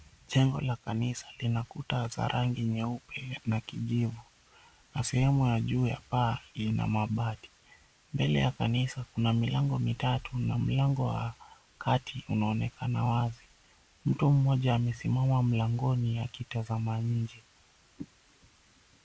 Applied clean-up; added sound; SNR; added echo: none; none; none; none.